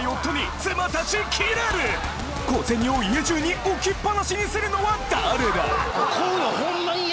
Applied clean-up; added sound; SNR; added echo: none; Gunshot, gunfire + Stream; 13 dB; none.